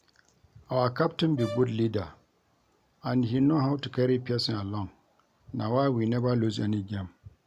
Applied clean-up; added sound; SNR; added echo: none; Brass instrument; 15 dB; none.